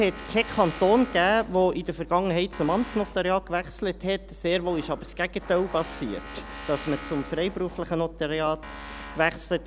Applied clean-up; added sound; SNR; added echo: none; Tools; 11 dB; none.